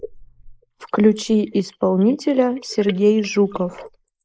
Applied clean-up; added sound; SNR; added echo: neural mask model Resemble Enhance denoiser.